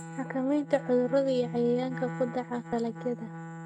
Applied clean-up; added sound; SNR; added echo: neural mask model RNNoise.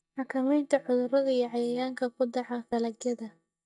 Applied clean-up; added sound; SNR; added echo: neural mask model DeepFilterNet 3.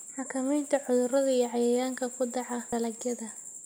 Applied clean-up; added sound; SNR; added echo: none; none; none; none.